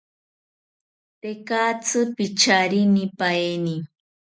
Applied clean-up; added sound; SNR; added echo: none; none; none; none.